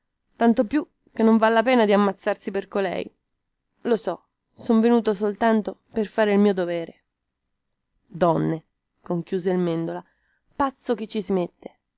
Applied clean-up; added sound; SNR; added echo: none; none; none; none.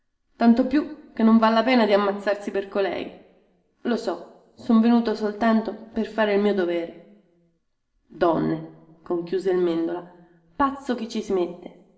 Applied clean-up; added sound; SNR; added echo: none; none; none; reverberation time 0.9 s.